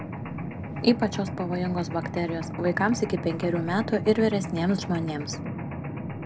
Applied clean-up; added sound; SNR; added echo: none; Mechanisms; 6 dB; none.